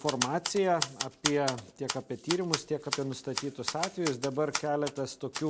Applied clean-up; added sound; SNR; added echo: none; Typewriter; 5 dB; none.